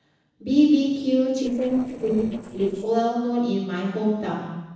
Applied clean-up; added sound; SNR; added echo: neural separator model SepFormer DNS4.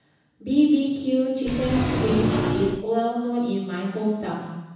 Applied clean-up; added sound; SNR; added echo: none; Engine; 0 dB; reverberation time 1.1 s.